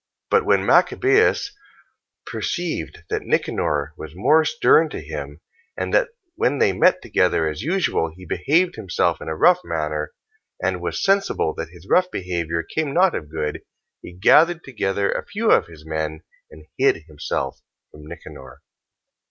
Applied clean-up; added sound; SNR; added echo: none; none; none; none.